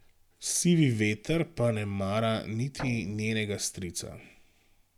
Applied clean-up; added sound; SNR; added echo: none; Guitar; 15 dB; none.